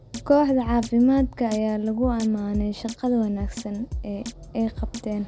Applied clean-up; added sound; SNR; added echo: none; Drum kit; 11 dB; none.